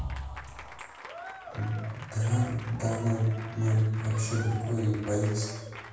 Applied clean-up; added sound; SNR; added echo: none; Applause / Crowd; 14 dB; reverberation time 1.2 s.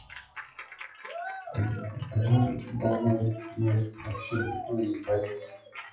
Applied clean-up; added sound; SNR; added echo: classical method WPE with log-MMSE.